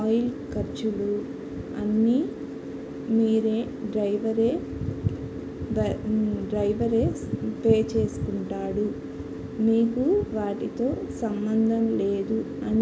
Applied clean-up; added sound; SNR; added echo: none; none; none; none.